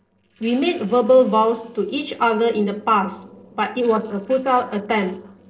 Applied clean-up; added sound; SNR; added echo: neural separator model SepFormer DNS4.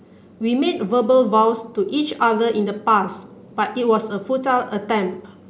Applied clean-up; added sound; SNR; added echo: none; none; none; none.